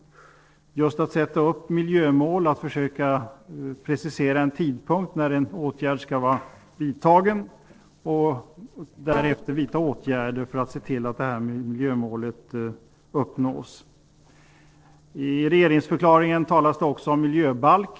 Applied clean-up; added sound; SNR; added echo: neural separator model SepFormer DNS4.